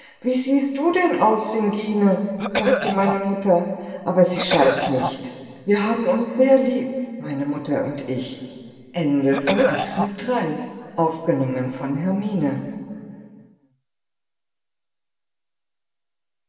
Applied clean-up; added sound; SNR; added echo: none; Cough; 0 dB; reverberation time 2.4 s.